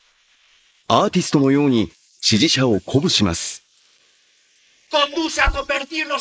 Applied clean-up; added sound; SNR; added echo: neural mask model Resemble Enhance denoiser.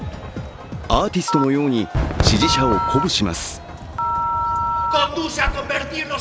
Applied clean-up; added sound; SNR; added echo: none; Fireworks + Telephone; 1 dB; none.